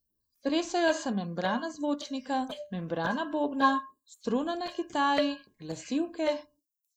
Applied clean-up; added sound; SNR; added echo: neural mask model Resemble Enhance denoiser.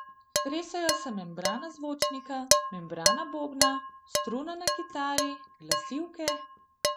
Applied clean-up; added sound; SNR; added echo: none; Dishes, pots, and pans; -5 dB; none.